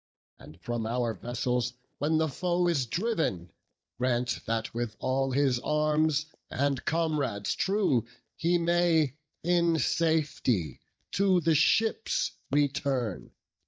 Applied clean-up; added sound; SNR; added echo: neural mask model DeepFilterNet 3.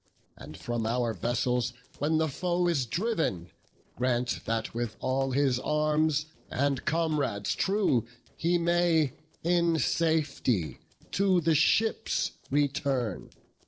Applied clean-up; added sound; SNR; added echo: neural separator model SepFormer DNS4.